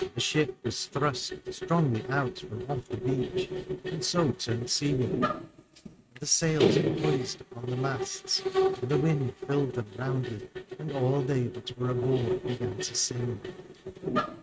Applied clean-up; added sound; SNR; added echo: neural mask model RNNoise.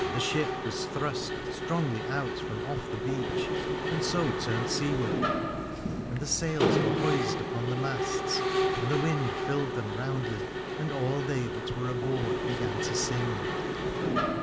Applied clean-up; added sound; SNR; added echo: none; Mechanisms; -2 dB; none.